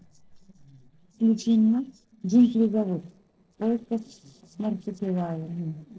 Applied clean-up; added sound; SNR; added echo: neural separator model SepFormer DNS4.